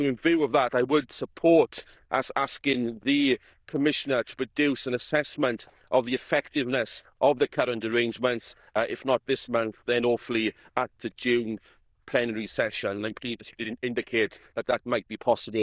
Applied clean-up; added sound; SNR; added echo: neural diffusion model UNIVERSE++.